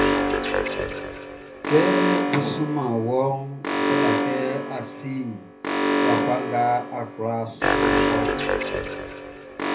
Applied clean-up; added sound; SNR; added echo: none; Alarm; -3 dB; reverberation time 0.3 s.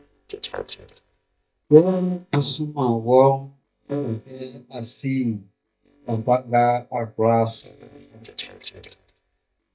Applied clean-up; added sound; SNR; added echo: neural mask model DeepFilterNet 3.